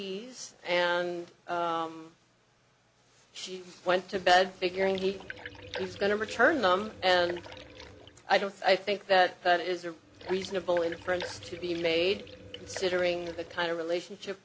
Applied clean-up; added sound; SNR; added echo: none; Liquid; 14 dB; none.